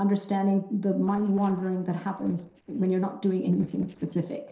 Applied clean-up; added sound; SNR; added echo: neural separator model SepFormer DNS4.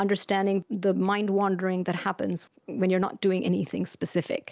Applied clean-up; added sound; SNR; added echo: none; none; none; none.